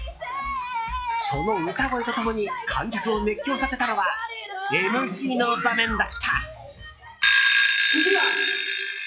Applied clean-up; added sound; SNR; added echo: classical method log-MMSE.